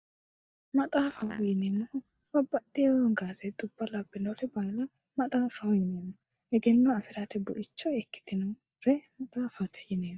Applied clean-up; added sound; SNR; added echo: neural mask model DeepFilterNet 3.